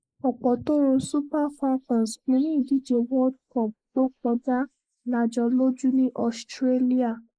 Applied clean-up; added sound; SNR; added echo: neural mask model Resemble Enhance denoiser.